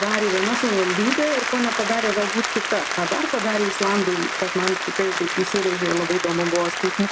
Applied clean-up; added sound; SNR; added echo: none; Applause; 2 dB; none.